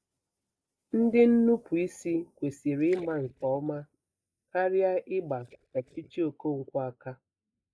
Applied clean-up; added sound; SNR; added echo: neural mask model DeepFilterNet 3.